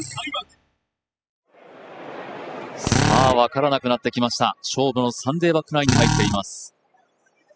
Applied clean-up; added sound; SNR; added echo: classical method spectral subtraction.